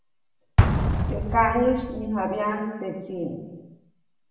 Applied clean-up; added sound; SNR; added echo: none; Explosion; 0 dB; reverberation time 1.0 s.